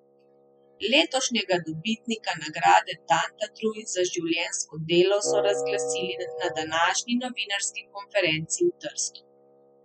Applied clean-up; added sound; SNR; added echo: classical method spectral subtraction.